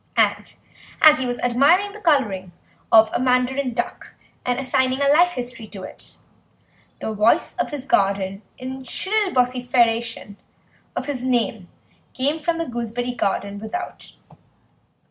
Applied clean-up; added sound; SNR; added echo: none; none; none; none.